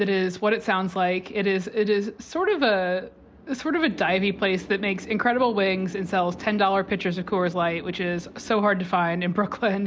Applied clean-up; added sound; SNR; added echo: none; none; none; none.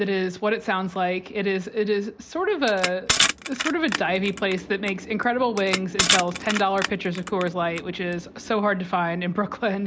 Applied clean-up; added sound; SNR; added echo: none; Crushing; 3 dB; none.